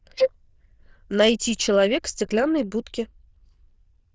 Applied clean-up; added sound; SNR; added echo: neural diffusion model UNIVERSE++.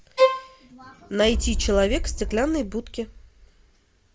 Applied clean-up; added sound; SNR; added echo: none; Bowed string instrument + Boom; 1 dB; none.